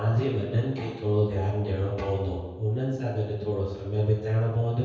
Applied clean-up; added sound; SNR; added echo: none; none; none; reverberation time 1.2 s.